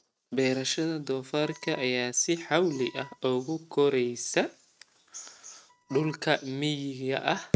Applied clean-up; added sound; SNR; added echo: neural mask model RNNoise.